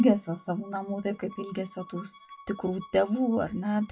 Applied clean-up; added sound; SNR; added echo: classical method WPE with log-MMSE.